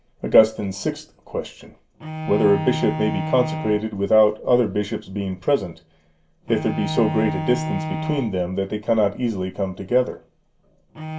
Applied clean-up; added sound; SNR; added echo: none; Bowed string instrument; 9 dB; reverberation time 0.2 s.